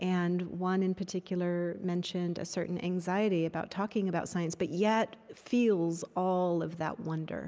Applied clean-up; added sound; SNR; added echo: none; none; none; none.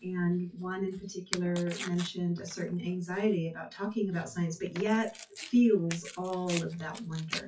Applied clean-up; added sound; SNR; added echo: classical method WPE with log-MMSE.